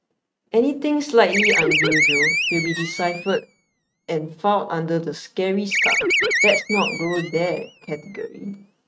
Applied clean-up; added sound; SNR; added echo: neural mask model RNNoise.